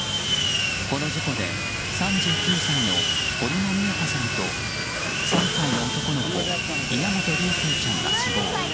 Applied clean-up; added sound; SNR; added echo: none; Sawing; -4 dB; none.